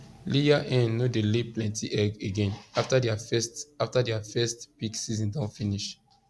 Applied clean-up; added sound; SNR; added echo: none; none; none; none.